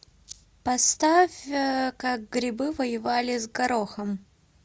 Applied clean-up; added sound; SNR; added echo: none; none; none; none.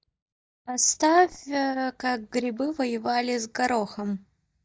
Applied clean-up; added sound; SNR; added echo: neural mask model DeepFilterNet 3.